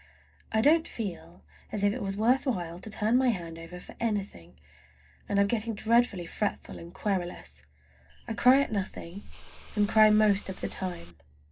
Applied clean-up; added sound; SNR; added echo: neural separator model SepFormer DNS4.